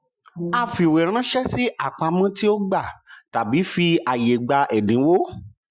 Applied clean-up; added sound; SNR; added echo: classical method Wiener filter.